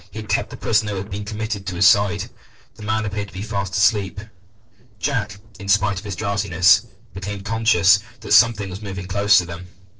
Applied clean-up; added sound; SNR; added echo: neural separator model SepFormer DNS4.